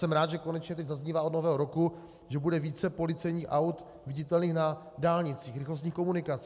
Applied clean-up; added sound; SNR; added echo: none; none; none; none.